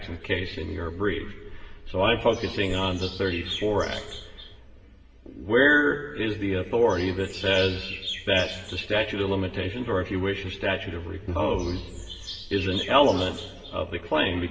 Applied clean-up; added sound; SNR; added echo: none; Chirp, tweet; 13 dB; reverberation time 2.8 s.